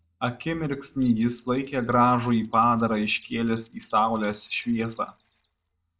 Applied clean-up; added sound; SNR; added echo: neural mask model DeepFilterNet 3.